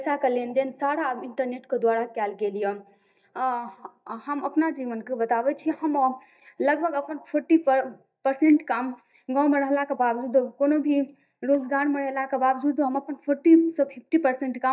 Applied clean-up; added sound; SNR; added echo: neural mask model DeepFilterNet 3.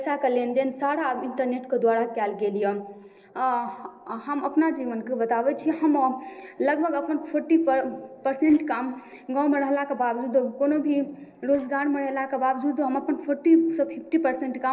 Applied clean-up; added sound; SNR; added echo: neural separator model SepFormer DNS4.